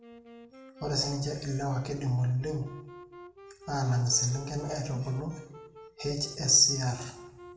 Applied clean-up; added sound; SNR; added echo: none; Wind instrument, woodwind instrument; 19 dB; reverberation time 0.6 s.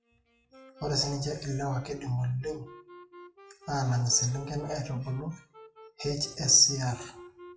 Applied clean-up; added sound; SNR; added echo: classical method WPE with log-MMSE.